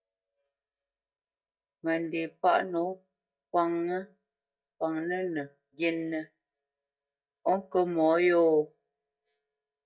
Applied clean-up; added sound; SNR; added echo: neural mask model DeepFilterNet 3.